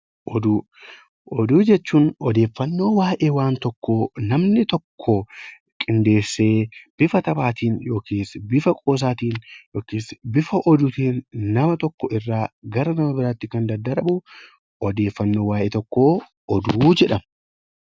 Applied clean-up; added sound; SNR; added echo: none; none; none; none.